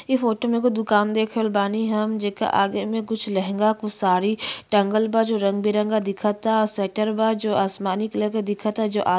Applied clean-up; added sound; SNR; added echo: none; none; none; none.